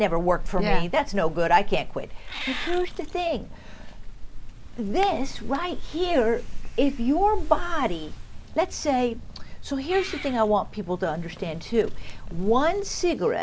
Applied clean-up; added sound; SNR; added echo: none; Meow / Purr; 3 dB; none.